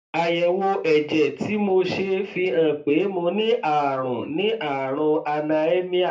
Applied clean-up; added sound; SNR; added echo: none; none; none; reverberation time 0.3 s.